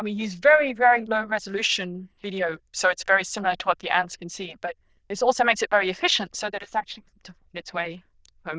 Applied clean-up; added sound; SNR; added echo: neural diffusion model UNIVERSE++.